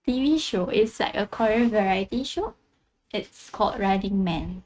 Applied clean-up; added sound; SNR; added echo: neural mask model RNNoise.